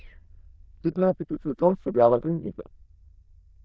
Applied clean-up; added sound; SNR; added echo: neural diffusion model UNIVERSE++.